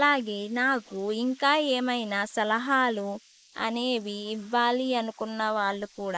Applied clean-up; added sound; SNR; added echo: neural mask model Resemble Enhance denoiser.